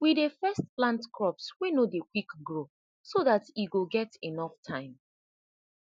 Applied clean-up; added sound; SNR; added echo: none; none; none; none.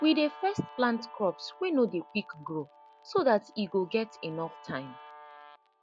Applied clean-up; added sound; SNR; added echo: none; Guitar; 20 dB; none.